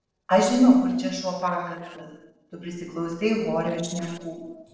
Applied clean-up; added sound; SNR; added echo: neural separator model SepFormer DNS4.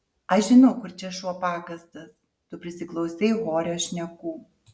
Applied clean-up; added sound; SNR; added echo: none; none; none; none.